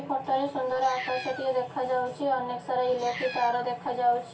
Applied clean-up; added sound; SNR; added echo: none; Meow; 14 dB; reverberation time 0.2 s.